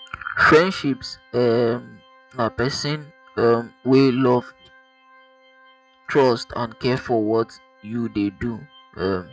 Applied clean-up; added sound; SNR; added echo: classical method log-MMSE.